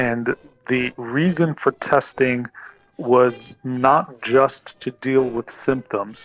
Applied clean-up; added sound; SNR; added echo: neural separator model SepFormer DNS4.